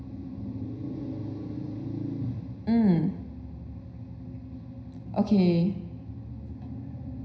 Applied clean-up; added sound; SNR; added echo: none; none; none; reverberation time 0.9 s.